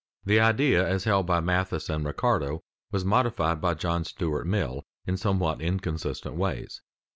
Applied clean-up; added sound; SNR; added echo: none; none; none; none.